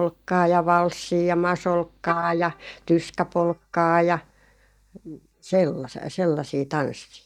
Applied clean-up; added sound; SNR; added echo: neural mask model DeepFilterNet 3.